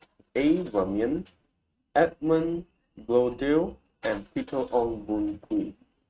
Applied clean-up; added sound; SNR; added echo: neural mask model RNNoise.